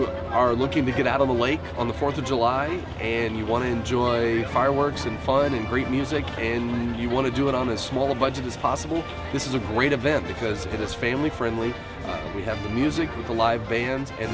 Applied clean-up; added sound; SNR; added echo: none; none; none; none.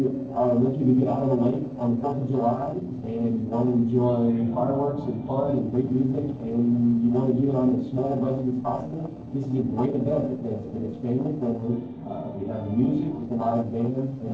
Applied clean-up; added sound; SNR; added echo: neural separator model SepFormer DNS4.